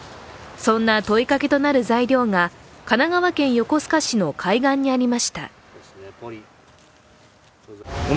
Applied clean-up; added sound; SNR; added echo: none; none; none; none.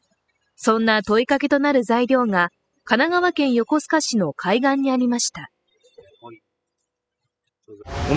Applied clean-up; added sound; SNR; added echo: classical method spectral subtraction.